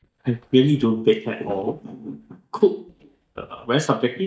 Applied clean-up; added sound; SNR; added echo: neural mask model DeepFilterNet 3.